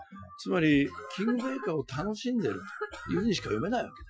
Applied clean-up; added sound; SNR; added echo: classical method Wiener filter.